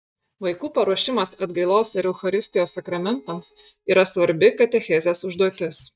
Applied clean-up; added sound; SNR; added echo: neural mask model DeepFilterNet 3.